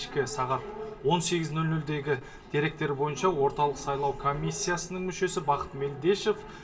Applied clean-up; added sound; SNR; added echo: none; none; none; reverberation time 0.2 s.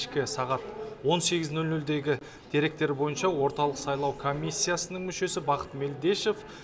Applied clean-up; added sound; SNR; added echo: none; none; none; none.